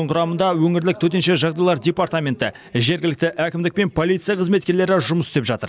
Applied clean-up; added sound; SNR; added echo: none; none; none; none.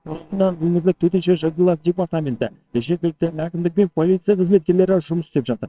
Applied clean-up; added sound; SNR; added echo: neural separator model SepFormer WHAMR!.